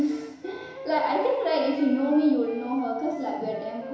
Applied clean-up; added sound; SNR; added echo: none; Wind instrument, woodwind instrument; 16 dB; reverberation time 1.0 s.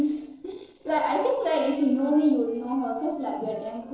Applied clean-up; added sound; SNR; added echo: neural separator model SepFormer DNS4.